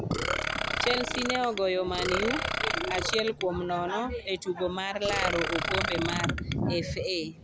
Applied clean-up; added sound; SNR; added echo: none; Burping, eructation; 2 dB; none.